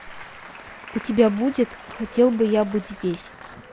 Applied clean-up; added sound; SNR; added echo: none; Applause / Crowd; 17 dB; none.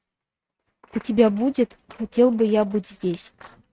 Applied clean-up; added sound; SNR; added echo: neural mask model RNNoise.